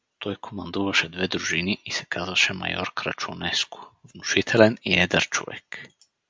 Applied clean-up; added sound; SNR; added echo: none; none; none; none.